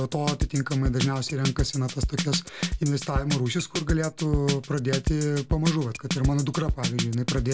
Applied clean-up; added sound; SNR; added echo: none; Drum kit; 3 dB; none.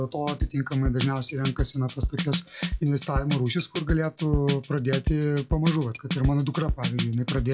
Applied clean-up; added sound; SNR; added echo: classical method log-MMSE.